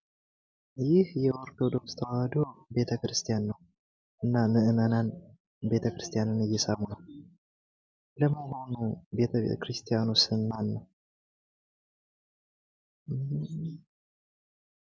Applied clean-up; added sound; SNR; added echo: none; none; none; none.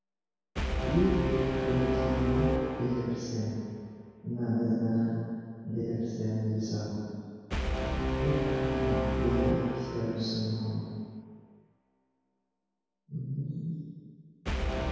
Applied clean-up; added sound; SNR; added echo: none; Brass instrument; 1 dB; reverberation time 2.0 s.